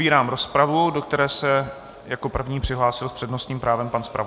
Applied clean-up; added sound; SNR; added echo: none; none; none; none.